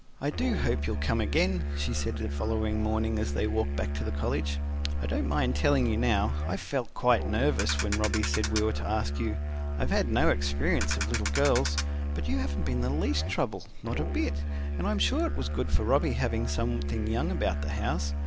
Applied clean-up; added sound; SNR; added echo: none; Musical instrument + Ratchet, pawl; 1 dB; none.